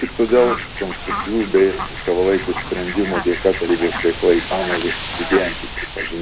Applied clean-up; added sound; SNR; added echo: none; Wind + Fowl; 6 dB; none.